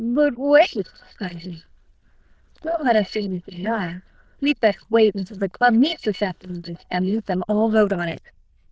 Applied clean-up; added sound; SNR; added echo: neural diffusion model UNIVERSE++.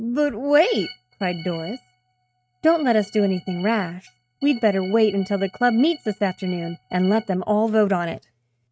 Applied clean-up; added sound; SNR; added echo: neural mask model RNNoise.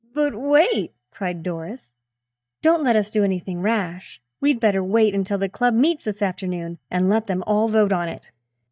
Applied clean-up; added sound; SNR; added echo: neural mask model DeepFilterNet 3.